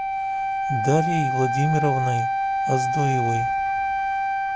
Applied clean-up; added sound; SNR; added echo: none; Wind instrument, woodwind instrument; -2 dB; none.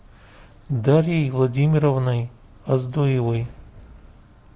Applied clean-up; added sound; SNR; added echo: none; none; none; none.